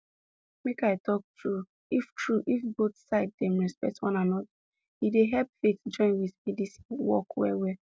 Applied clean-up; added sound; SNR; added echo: none; none; none; none.